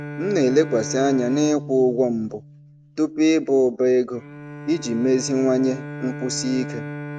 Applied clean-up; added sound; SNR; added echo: none; Bowed string instrument; 13 dB; none.